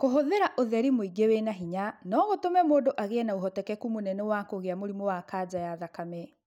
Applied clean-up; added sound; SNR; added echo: none; none; none; none.